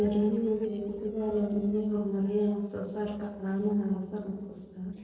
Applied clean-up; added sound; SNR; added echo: neural separator model SepFormer DNS4.